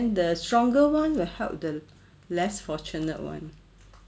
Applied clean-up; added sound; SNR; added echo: none; none; none; none.